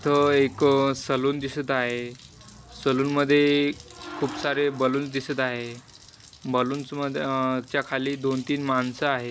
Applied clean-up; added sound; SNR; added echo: none; none; none; none.